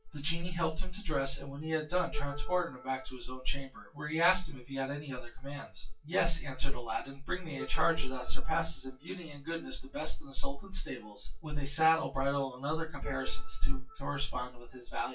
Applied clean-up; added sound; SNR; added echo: classical method WPE with log-MMSE.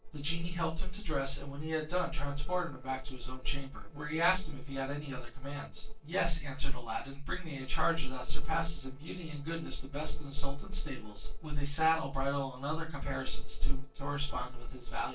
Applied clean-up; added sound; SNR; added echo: neural separator model SepFormer DNS4.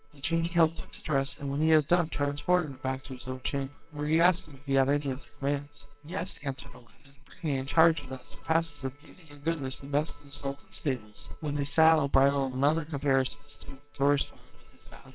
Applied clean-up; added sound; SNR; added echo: neural separator model SepFormer WHAMR!.